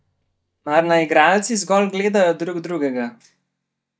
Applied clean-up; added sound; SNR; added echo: neural mask model DeepFilterNet 3.